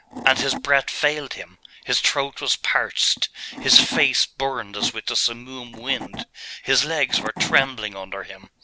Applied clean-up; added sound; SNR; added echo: none; Wood / Tools; 14 dB; none.